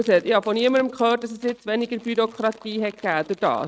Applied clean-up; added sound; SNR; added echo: neural mask model RNNoise.